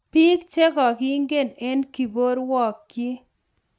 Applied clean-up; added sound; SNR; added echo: none; none; none; none.